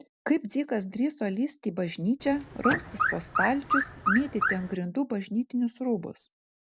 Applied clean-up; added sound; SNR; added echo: none; Alarm / Car; 0 dB; none.